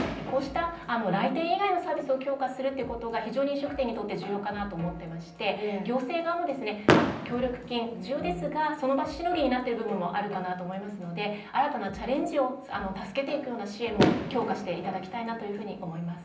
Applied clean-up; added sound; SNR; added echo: none; Fireworks; 6 dB; reverberation time 0.6 s.